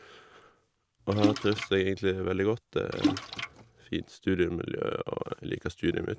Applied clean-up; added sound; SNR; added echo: none; Splash, splatter; 3 dB; none.